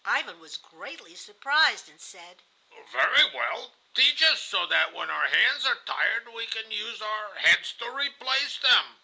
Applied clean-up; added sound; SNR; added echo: none; none; none; none.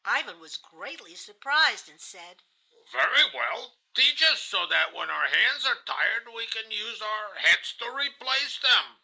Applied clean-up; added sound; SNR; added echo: neural mask model Resemble Enhance denoiser.